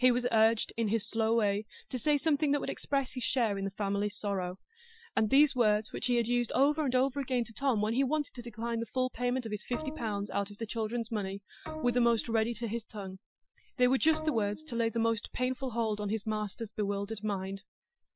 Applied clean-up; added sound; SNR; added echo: classical method Wiener filter.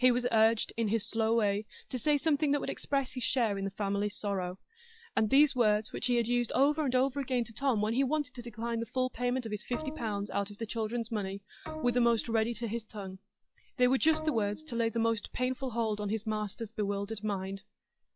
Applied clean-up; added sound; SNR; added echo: classical method log-MMSE.